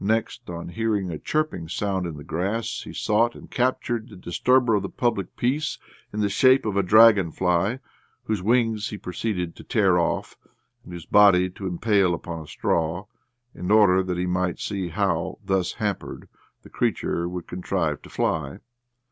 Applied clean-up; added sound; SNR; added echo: none; none; none; none.